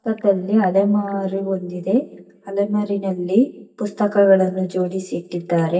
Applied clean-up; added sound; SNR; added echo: neural mask model DeepFilterNet 3.